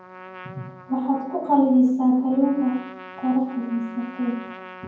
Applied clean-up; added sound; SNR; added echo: none; Trumpet; 18 dB; reverberation time 0.9 s.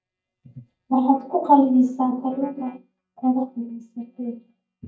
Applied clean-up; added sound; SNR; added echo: neural mask model DeepFilterNet 3.